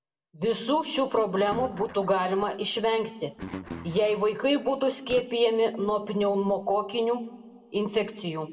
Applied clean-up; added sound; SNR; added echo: none; Guitar; 16 dB; reverberation time 1.3 s.